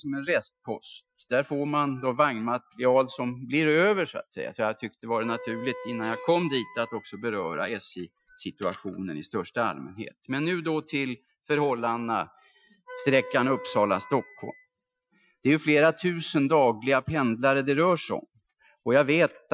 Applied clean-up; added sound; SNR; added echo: classical method Wiener filter.